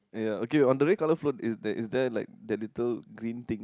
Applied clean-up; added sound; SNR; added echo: none; none; none; none.